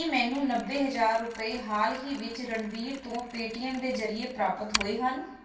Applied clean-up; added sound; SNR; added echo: none; Mechanisms; 12 dB; reverberation time 0.2 s.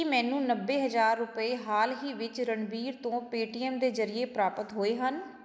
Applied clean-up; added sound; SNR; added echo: none; none; none; none.